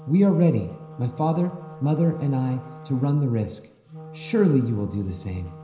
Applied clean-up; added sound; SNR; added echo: none; Wind instrument, woodwind instrument; 18 dB; reverberation time 0.9 s.